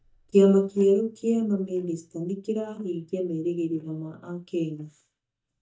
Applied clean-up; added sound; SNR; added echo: neural mask model DeepFilterNet 3.